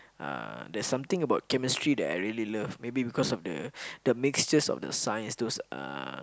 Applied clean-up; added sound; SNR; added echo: none; none; none; none.